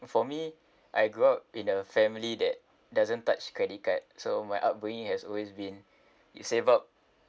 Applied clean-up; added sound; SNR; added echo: none; none; none; none.